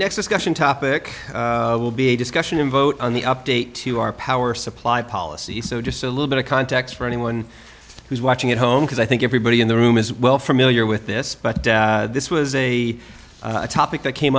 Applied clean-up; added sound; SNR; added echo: none; none; none; none.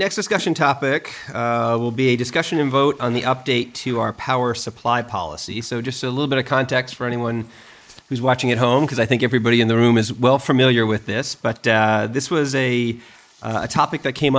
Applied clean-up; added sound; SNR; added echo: neural mask model Resemble Enhance denoiser.